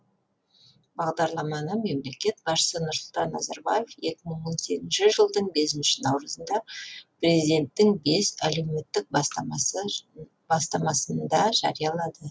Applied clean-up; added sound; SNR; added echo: none; none; none; none.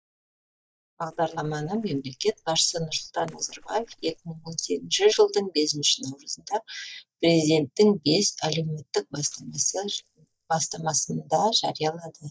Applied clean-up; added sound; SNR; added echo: neural mask model DeepFilterNet 3.